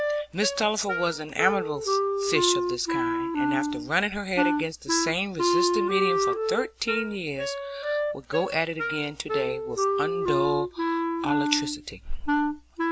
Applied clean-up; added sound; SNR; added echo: none; Wind instrument, woodwind instrument; -2 dB; none.